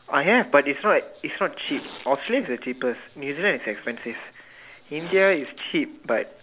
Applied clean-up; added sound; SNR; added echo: none; Tearing; 17 dB; none.